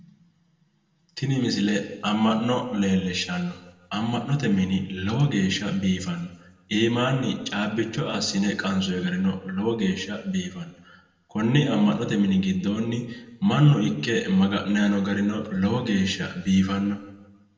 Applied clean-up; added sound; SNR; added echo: none; none; none; reverberation time 1.0 s.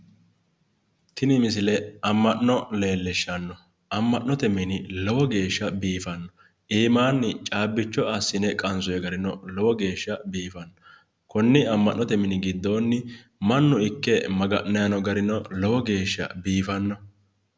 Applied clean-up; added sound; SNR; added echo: none; none; none; none.